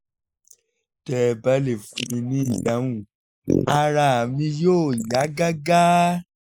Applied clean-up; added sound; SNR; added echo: neural mask model Resemble Enhance denoiser.